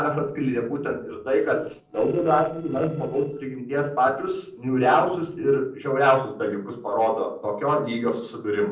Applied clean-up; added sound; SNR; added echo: neural separator model SepFormer DNS4.